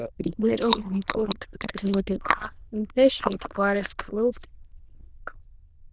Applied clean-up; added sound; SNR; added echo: neural diffusion model UNIVERSE++.